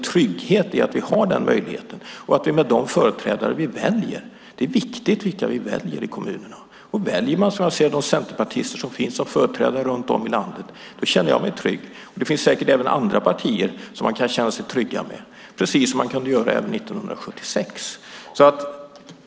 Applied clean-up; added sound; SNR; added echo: none; none; none; none.